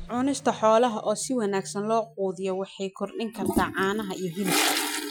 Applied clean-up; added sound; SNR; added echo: classical method Wiener filter.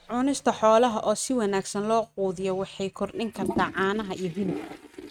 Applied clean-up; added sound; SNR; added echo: neural mask model RNNoise.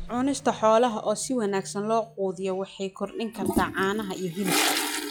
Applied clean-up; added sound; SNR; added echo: classical method log-MMSE.